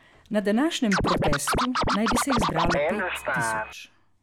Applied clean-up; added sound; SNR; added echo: none; Scratching (performance technique); -2 dB; none.